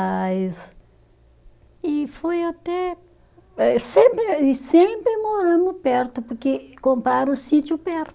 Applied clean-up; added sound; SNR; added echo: none; none; none; none.